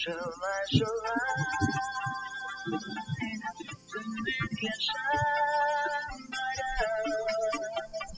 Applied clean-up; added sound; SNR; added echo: classical method spectral subtraction.